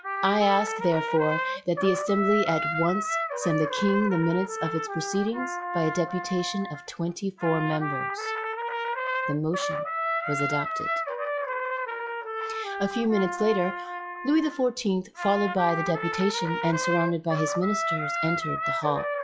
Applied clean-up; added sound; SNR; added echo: classical method log-MMSE.